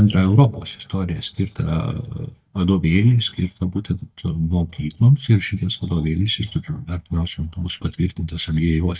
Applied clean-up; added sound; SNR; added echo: neural mask model DeepFilterNet 3.